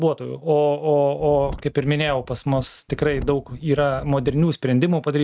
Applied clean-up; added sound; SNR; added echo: neural mask model RNNoise.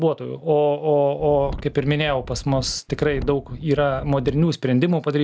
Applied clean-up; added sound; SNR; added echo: none; Wind; 13 dB; none.